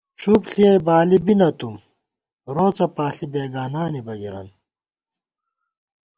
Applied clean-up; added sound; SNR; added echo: none; none; none; none.